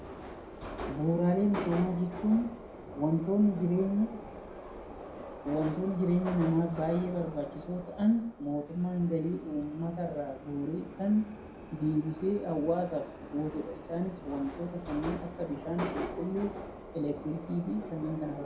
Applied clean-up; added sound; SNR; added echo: none; Subway, metro, underground; 11 dB; reverberation time 0.5 s.